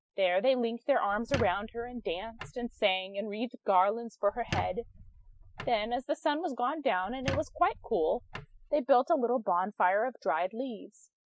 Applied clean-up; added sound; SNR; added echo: classical method spectral subtraction.